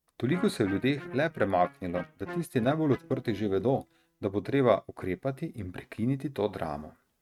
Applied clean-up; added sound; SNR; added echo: neural mask model RNNoise.